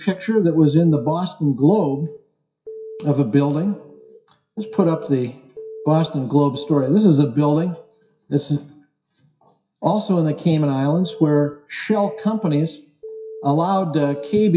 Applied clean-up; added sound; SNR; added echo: classical method WPE with log-MMSE.